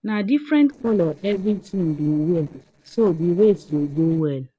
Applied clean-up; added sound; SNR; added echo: neural separator model SepFormer DNS4.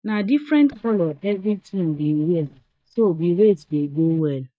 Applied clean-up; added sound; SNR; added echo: neural mask model DeepFilterNet 3.